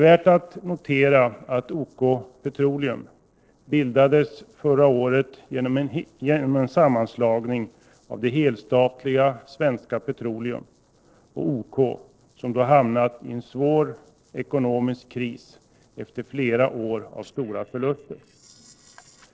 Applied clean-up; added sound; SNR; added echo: neural separator model SepFormer DNS4.